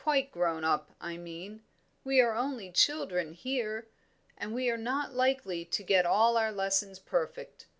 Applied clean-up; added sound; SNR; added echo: none; none; none; none.